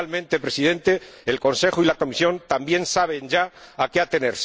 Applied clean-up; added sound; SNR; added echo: none; none; none; none.